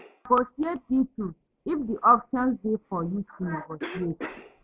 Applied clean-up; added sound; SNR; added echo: none; Cough; 18 dB; none.